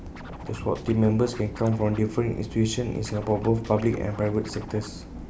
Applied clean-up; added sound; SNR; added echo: none; Scratching (performance technique); 18 dB; none.